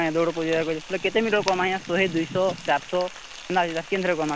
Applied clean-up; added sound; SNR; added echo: none; Frying (food); 15 dB; none.